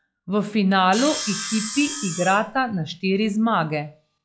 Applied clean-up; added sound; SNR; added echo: classical method log-MMSE.